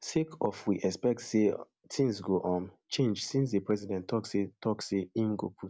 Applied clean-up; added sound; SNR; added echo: none; none; none; none.